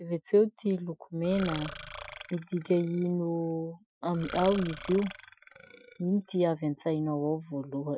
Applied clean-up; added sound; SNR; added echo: classical method Wiener filter.